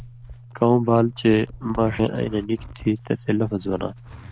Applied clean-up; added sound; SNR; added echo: none; Zipper (clothing); 17 dB; none.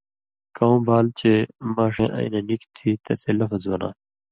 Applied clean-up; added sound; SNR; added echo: none; none; none; none.